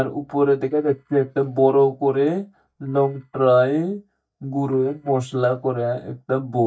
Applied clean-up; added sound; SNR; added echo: neural mask model DeepFilterNet 3.